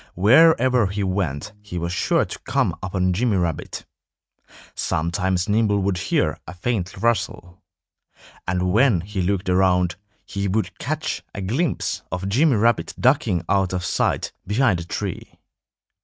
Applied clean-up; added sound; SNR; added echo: neural mask model RNNoise.